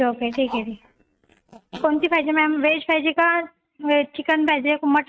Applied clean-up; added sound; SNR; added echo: neural mask model RNNoise.